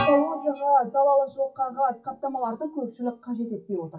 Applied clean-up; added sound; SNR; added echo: classical method WPE with log-MMSE.